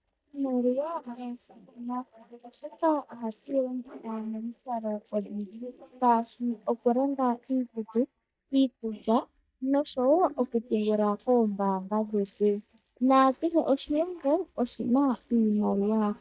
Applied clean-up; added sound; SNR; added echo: neural mask model DeepFilterNet 3.